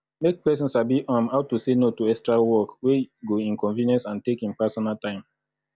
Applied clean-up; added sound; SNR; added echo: none; none; none; none.